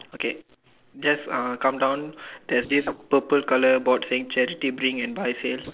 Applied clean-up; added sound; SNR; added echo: neural separator model SepFormer DNS4.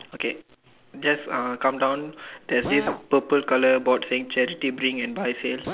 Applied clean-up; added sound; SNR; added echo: none; Drill; 14 dB; none.